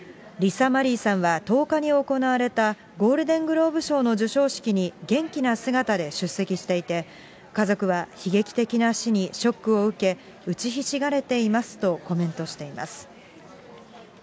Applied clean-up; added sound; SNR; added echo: none; none; none; none.